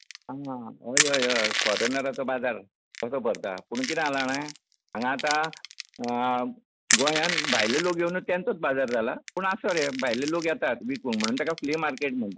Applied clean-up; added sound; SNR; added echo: none; Crushing; 4 dB; none.